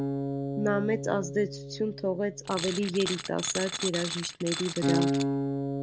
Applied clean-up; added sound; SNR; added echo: none; Acoustic guitar + Tools; 1 dB; none.